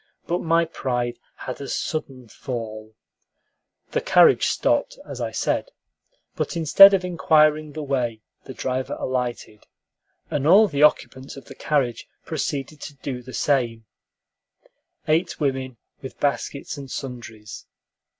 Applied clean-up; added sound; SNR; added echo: none; none; none; none.